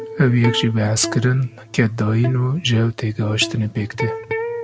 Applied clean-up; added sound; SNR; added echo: none; Electric guitar; 11 dB; none.